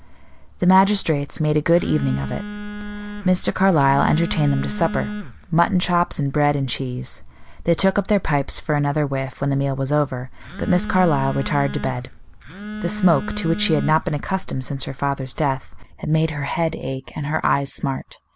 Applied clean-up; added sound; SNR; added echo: none; Telephone; 9 dB; none.